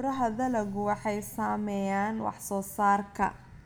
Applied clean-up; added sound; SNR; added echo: none; none; none; none.